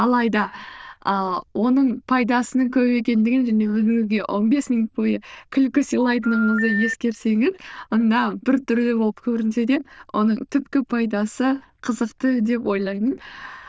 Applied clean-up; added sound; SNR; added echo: neural diffusion model UNIVERSE++.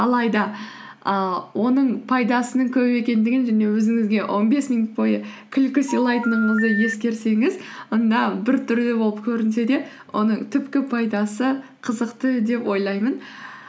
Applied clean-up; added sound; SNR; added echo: none; Telephone; 7 dB; none.